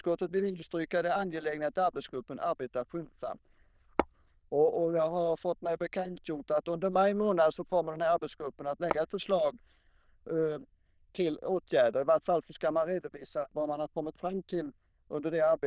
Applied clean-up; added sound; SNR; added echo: neural diffusion model UNIVERSE++.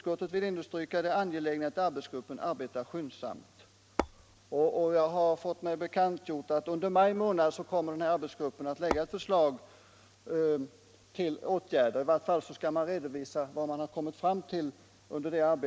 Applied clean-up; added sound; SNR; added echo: none; Tap / Hammer; 4 dB; none.